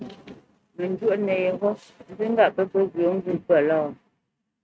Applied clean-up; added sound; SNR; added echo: neural mask model RNNoise.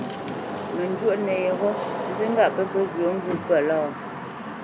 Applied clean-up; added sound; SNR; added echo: none; Wind / Rain; 6 dB; none.